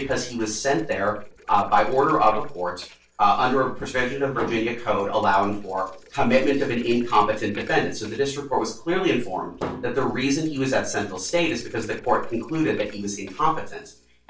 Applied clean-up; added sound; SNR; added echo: neural separator model SepFormer DNS4.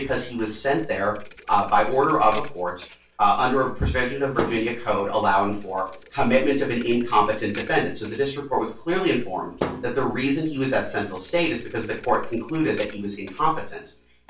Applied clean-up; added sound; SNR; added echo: none; Thump, thud; 16 dB; reverberation time 0.3 s.